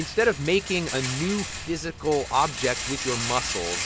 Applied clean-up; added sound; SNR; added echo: none; Rattle; 6 dB; none.